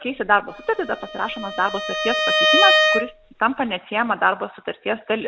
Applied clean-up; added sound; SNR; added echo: none; Bowed string instrument; -2 dB; none.